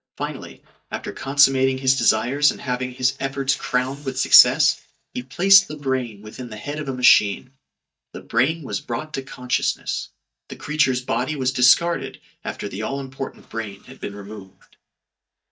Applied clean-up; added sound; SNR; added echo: neural mask model DeepFilterNet 3.